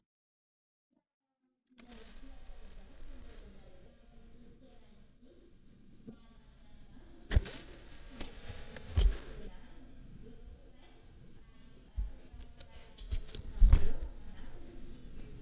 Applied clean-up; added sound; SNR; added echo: neural mask model DeepFilterNet 3.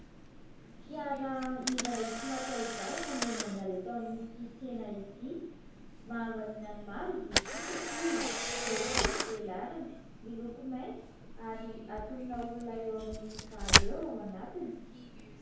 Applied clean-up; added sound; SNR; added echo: none; Camera; -2 dB; reverberation time 0.6 s.